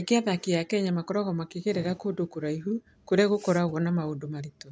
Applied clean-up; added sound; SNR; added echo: none; none; none; none.